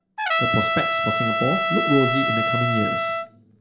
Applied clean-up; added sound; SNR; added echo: none; Trumpet; -2 dB; reverberation time 1.3 s.